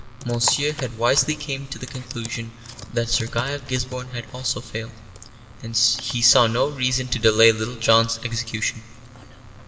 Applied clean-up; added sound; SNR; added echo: none; Computer keyboard; 16 dB; reverberation time 1.5 s.